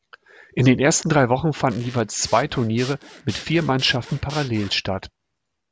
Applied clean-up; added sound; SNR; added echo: none; Zipper (clothing) / Sawing; 17 dB; none.